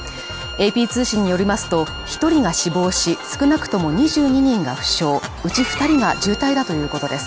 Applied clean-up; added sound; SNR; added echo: none; Bowed string instrument + Glass; 14 dB; none.